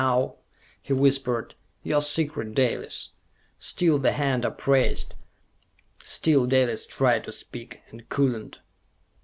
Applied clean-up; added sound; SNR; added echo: none; none; none; none.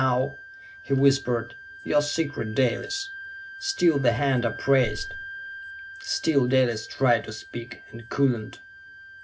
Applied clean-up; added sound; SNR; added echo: none; Wind instrument, woodwind instrument; 15 dB; reverberation time 0.4 s.